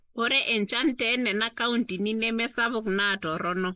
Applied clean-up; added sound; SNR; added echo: neural mask model Resemble Enhance denoiser.